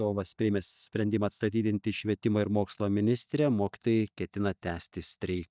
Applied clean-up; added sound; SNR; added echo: neural mask model DeepFilterNet 3.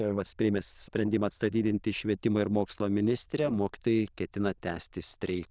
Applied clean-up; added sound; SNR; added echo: neural diffusion model UNIVERSE++.